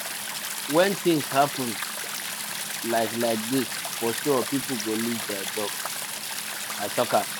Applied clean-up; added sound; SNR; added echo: none; Stream; 4 dB; none.